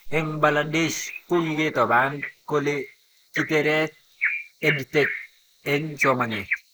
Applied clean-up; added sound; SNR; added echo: neural mask model Resemble Enhance denoiser.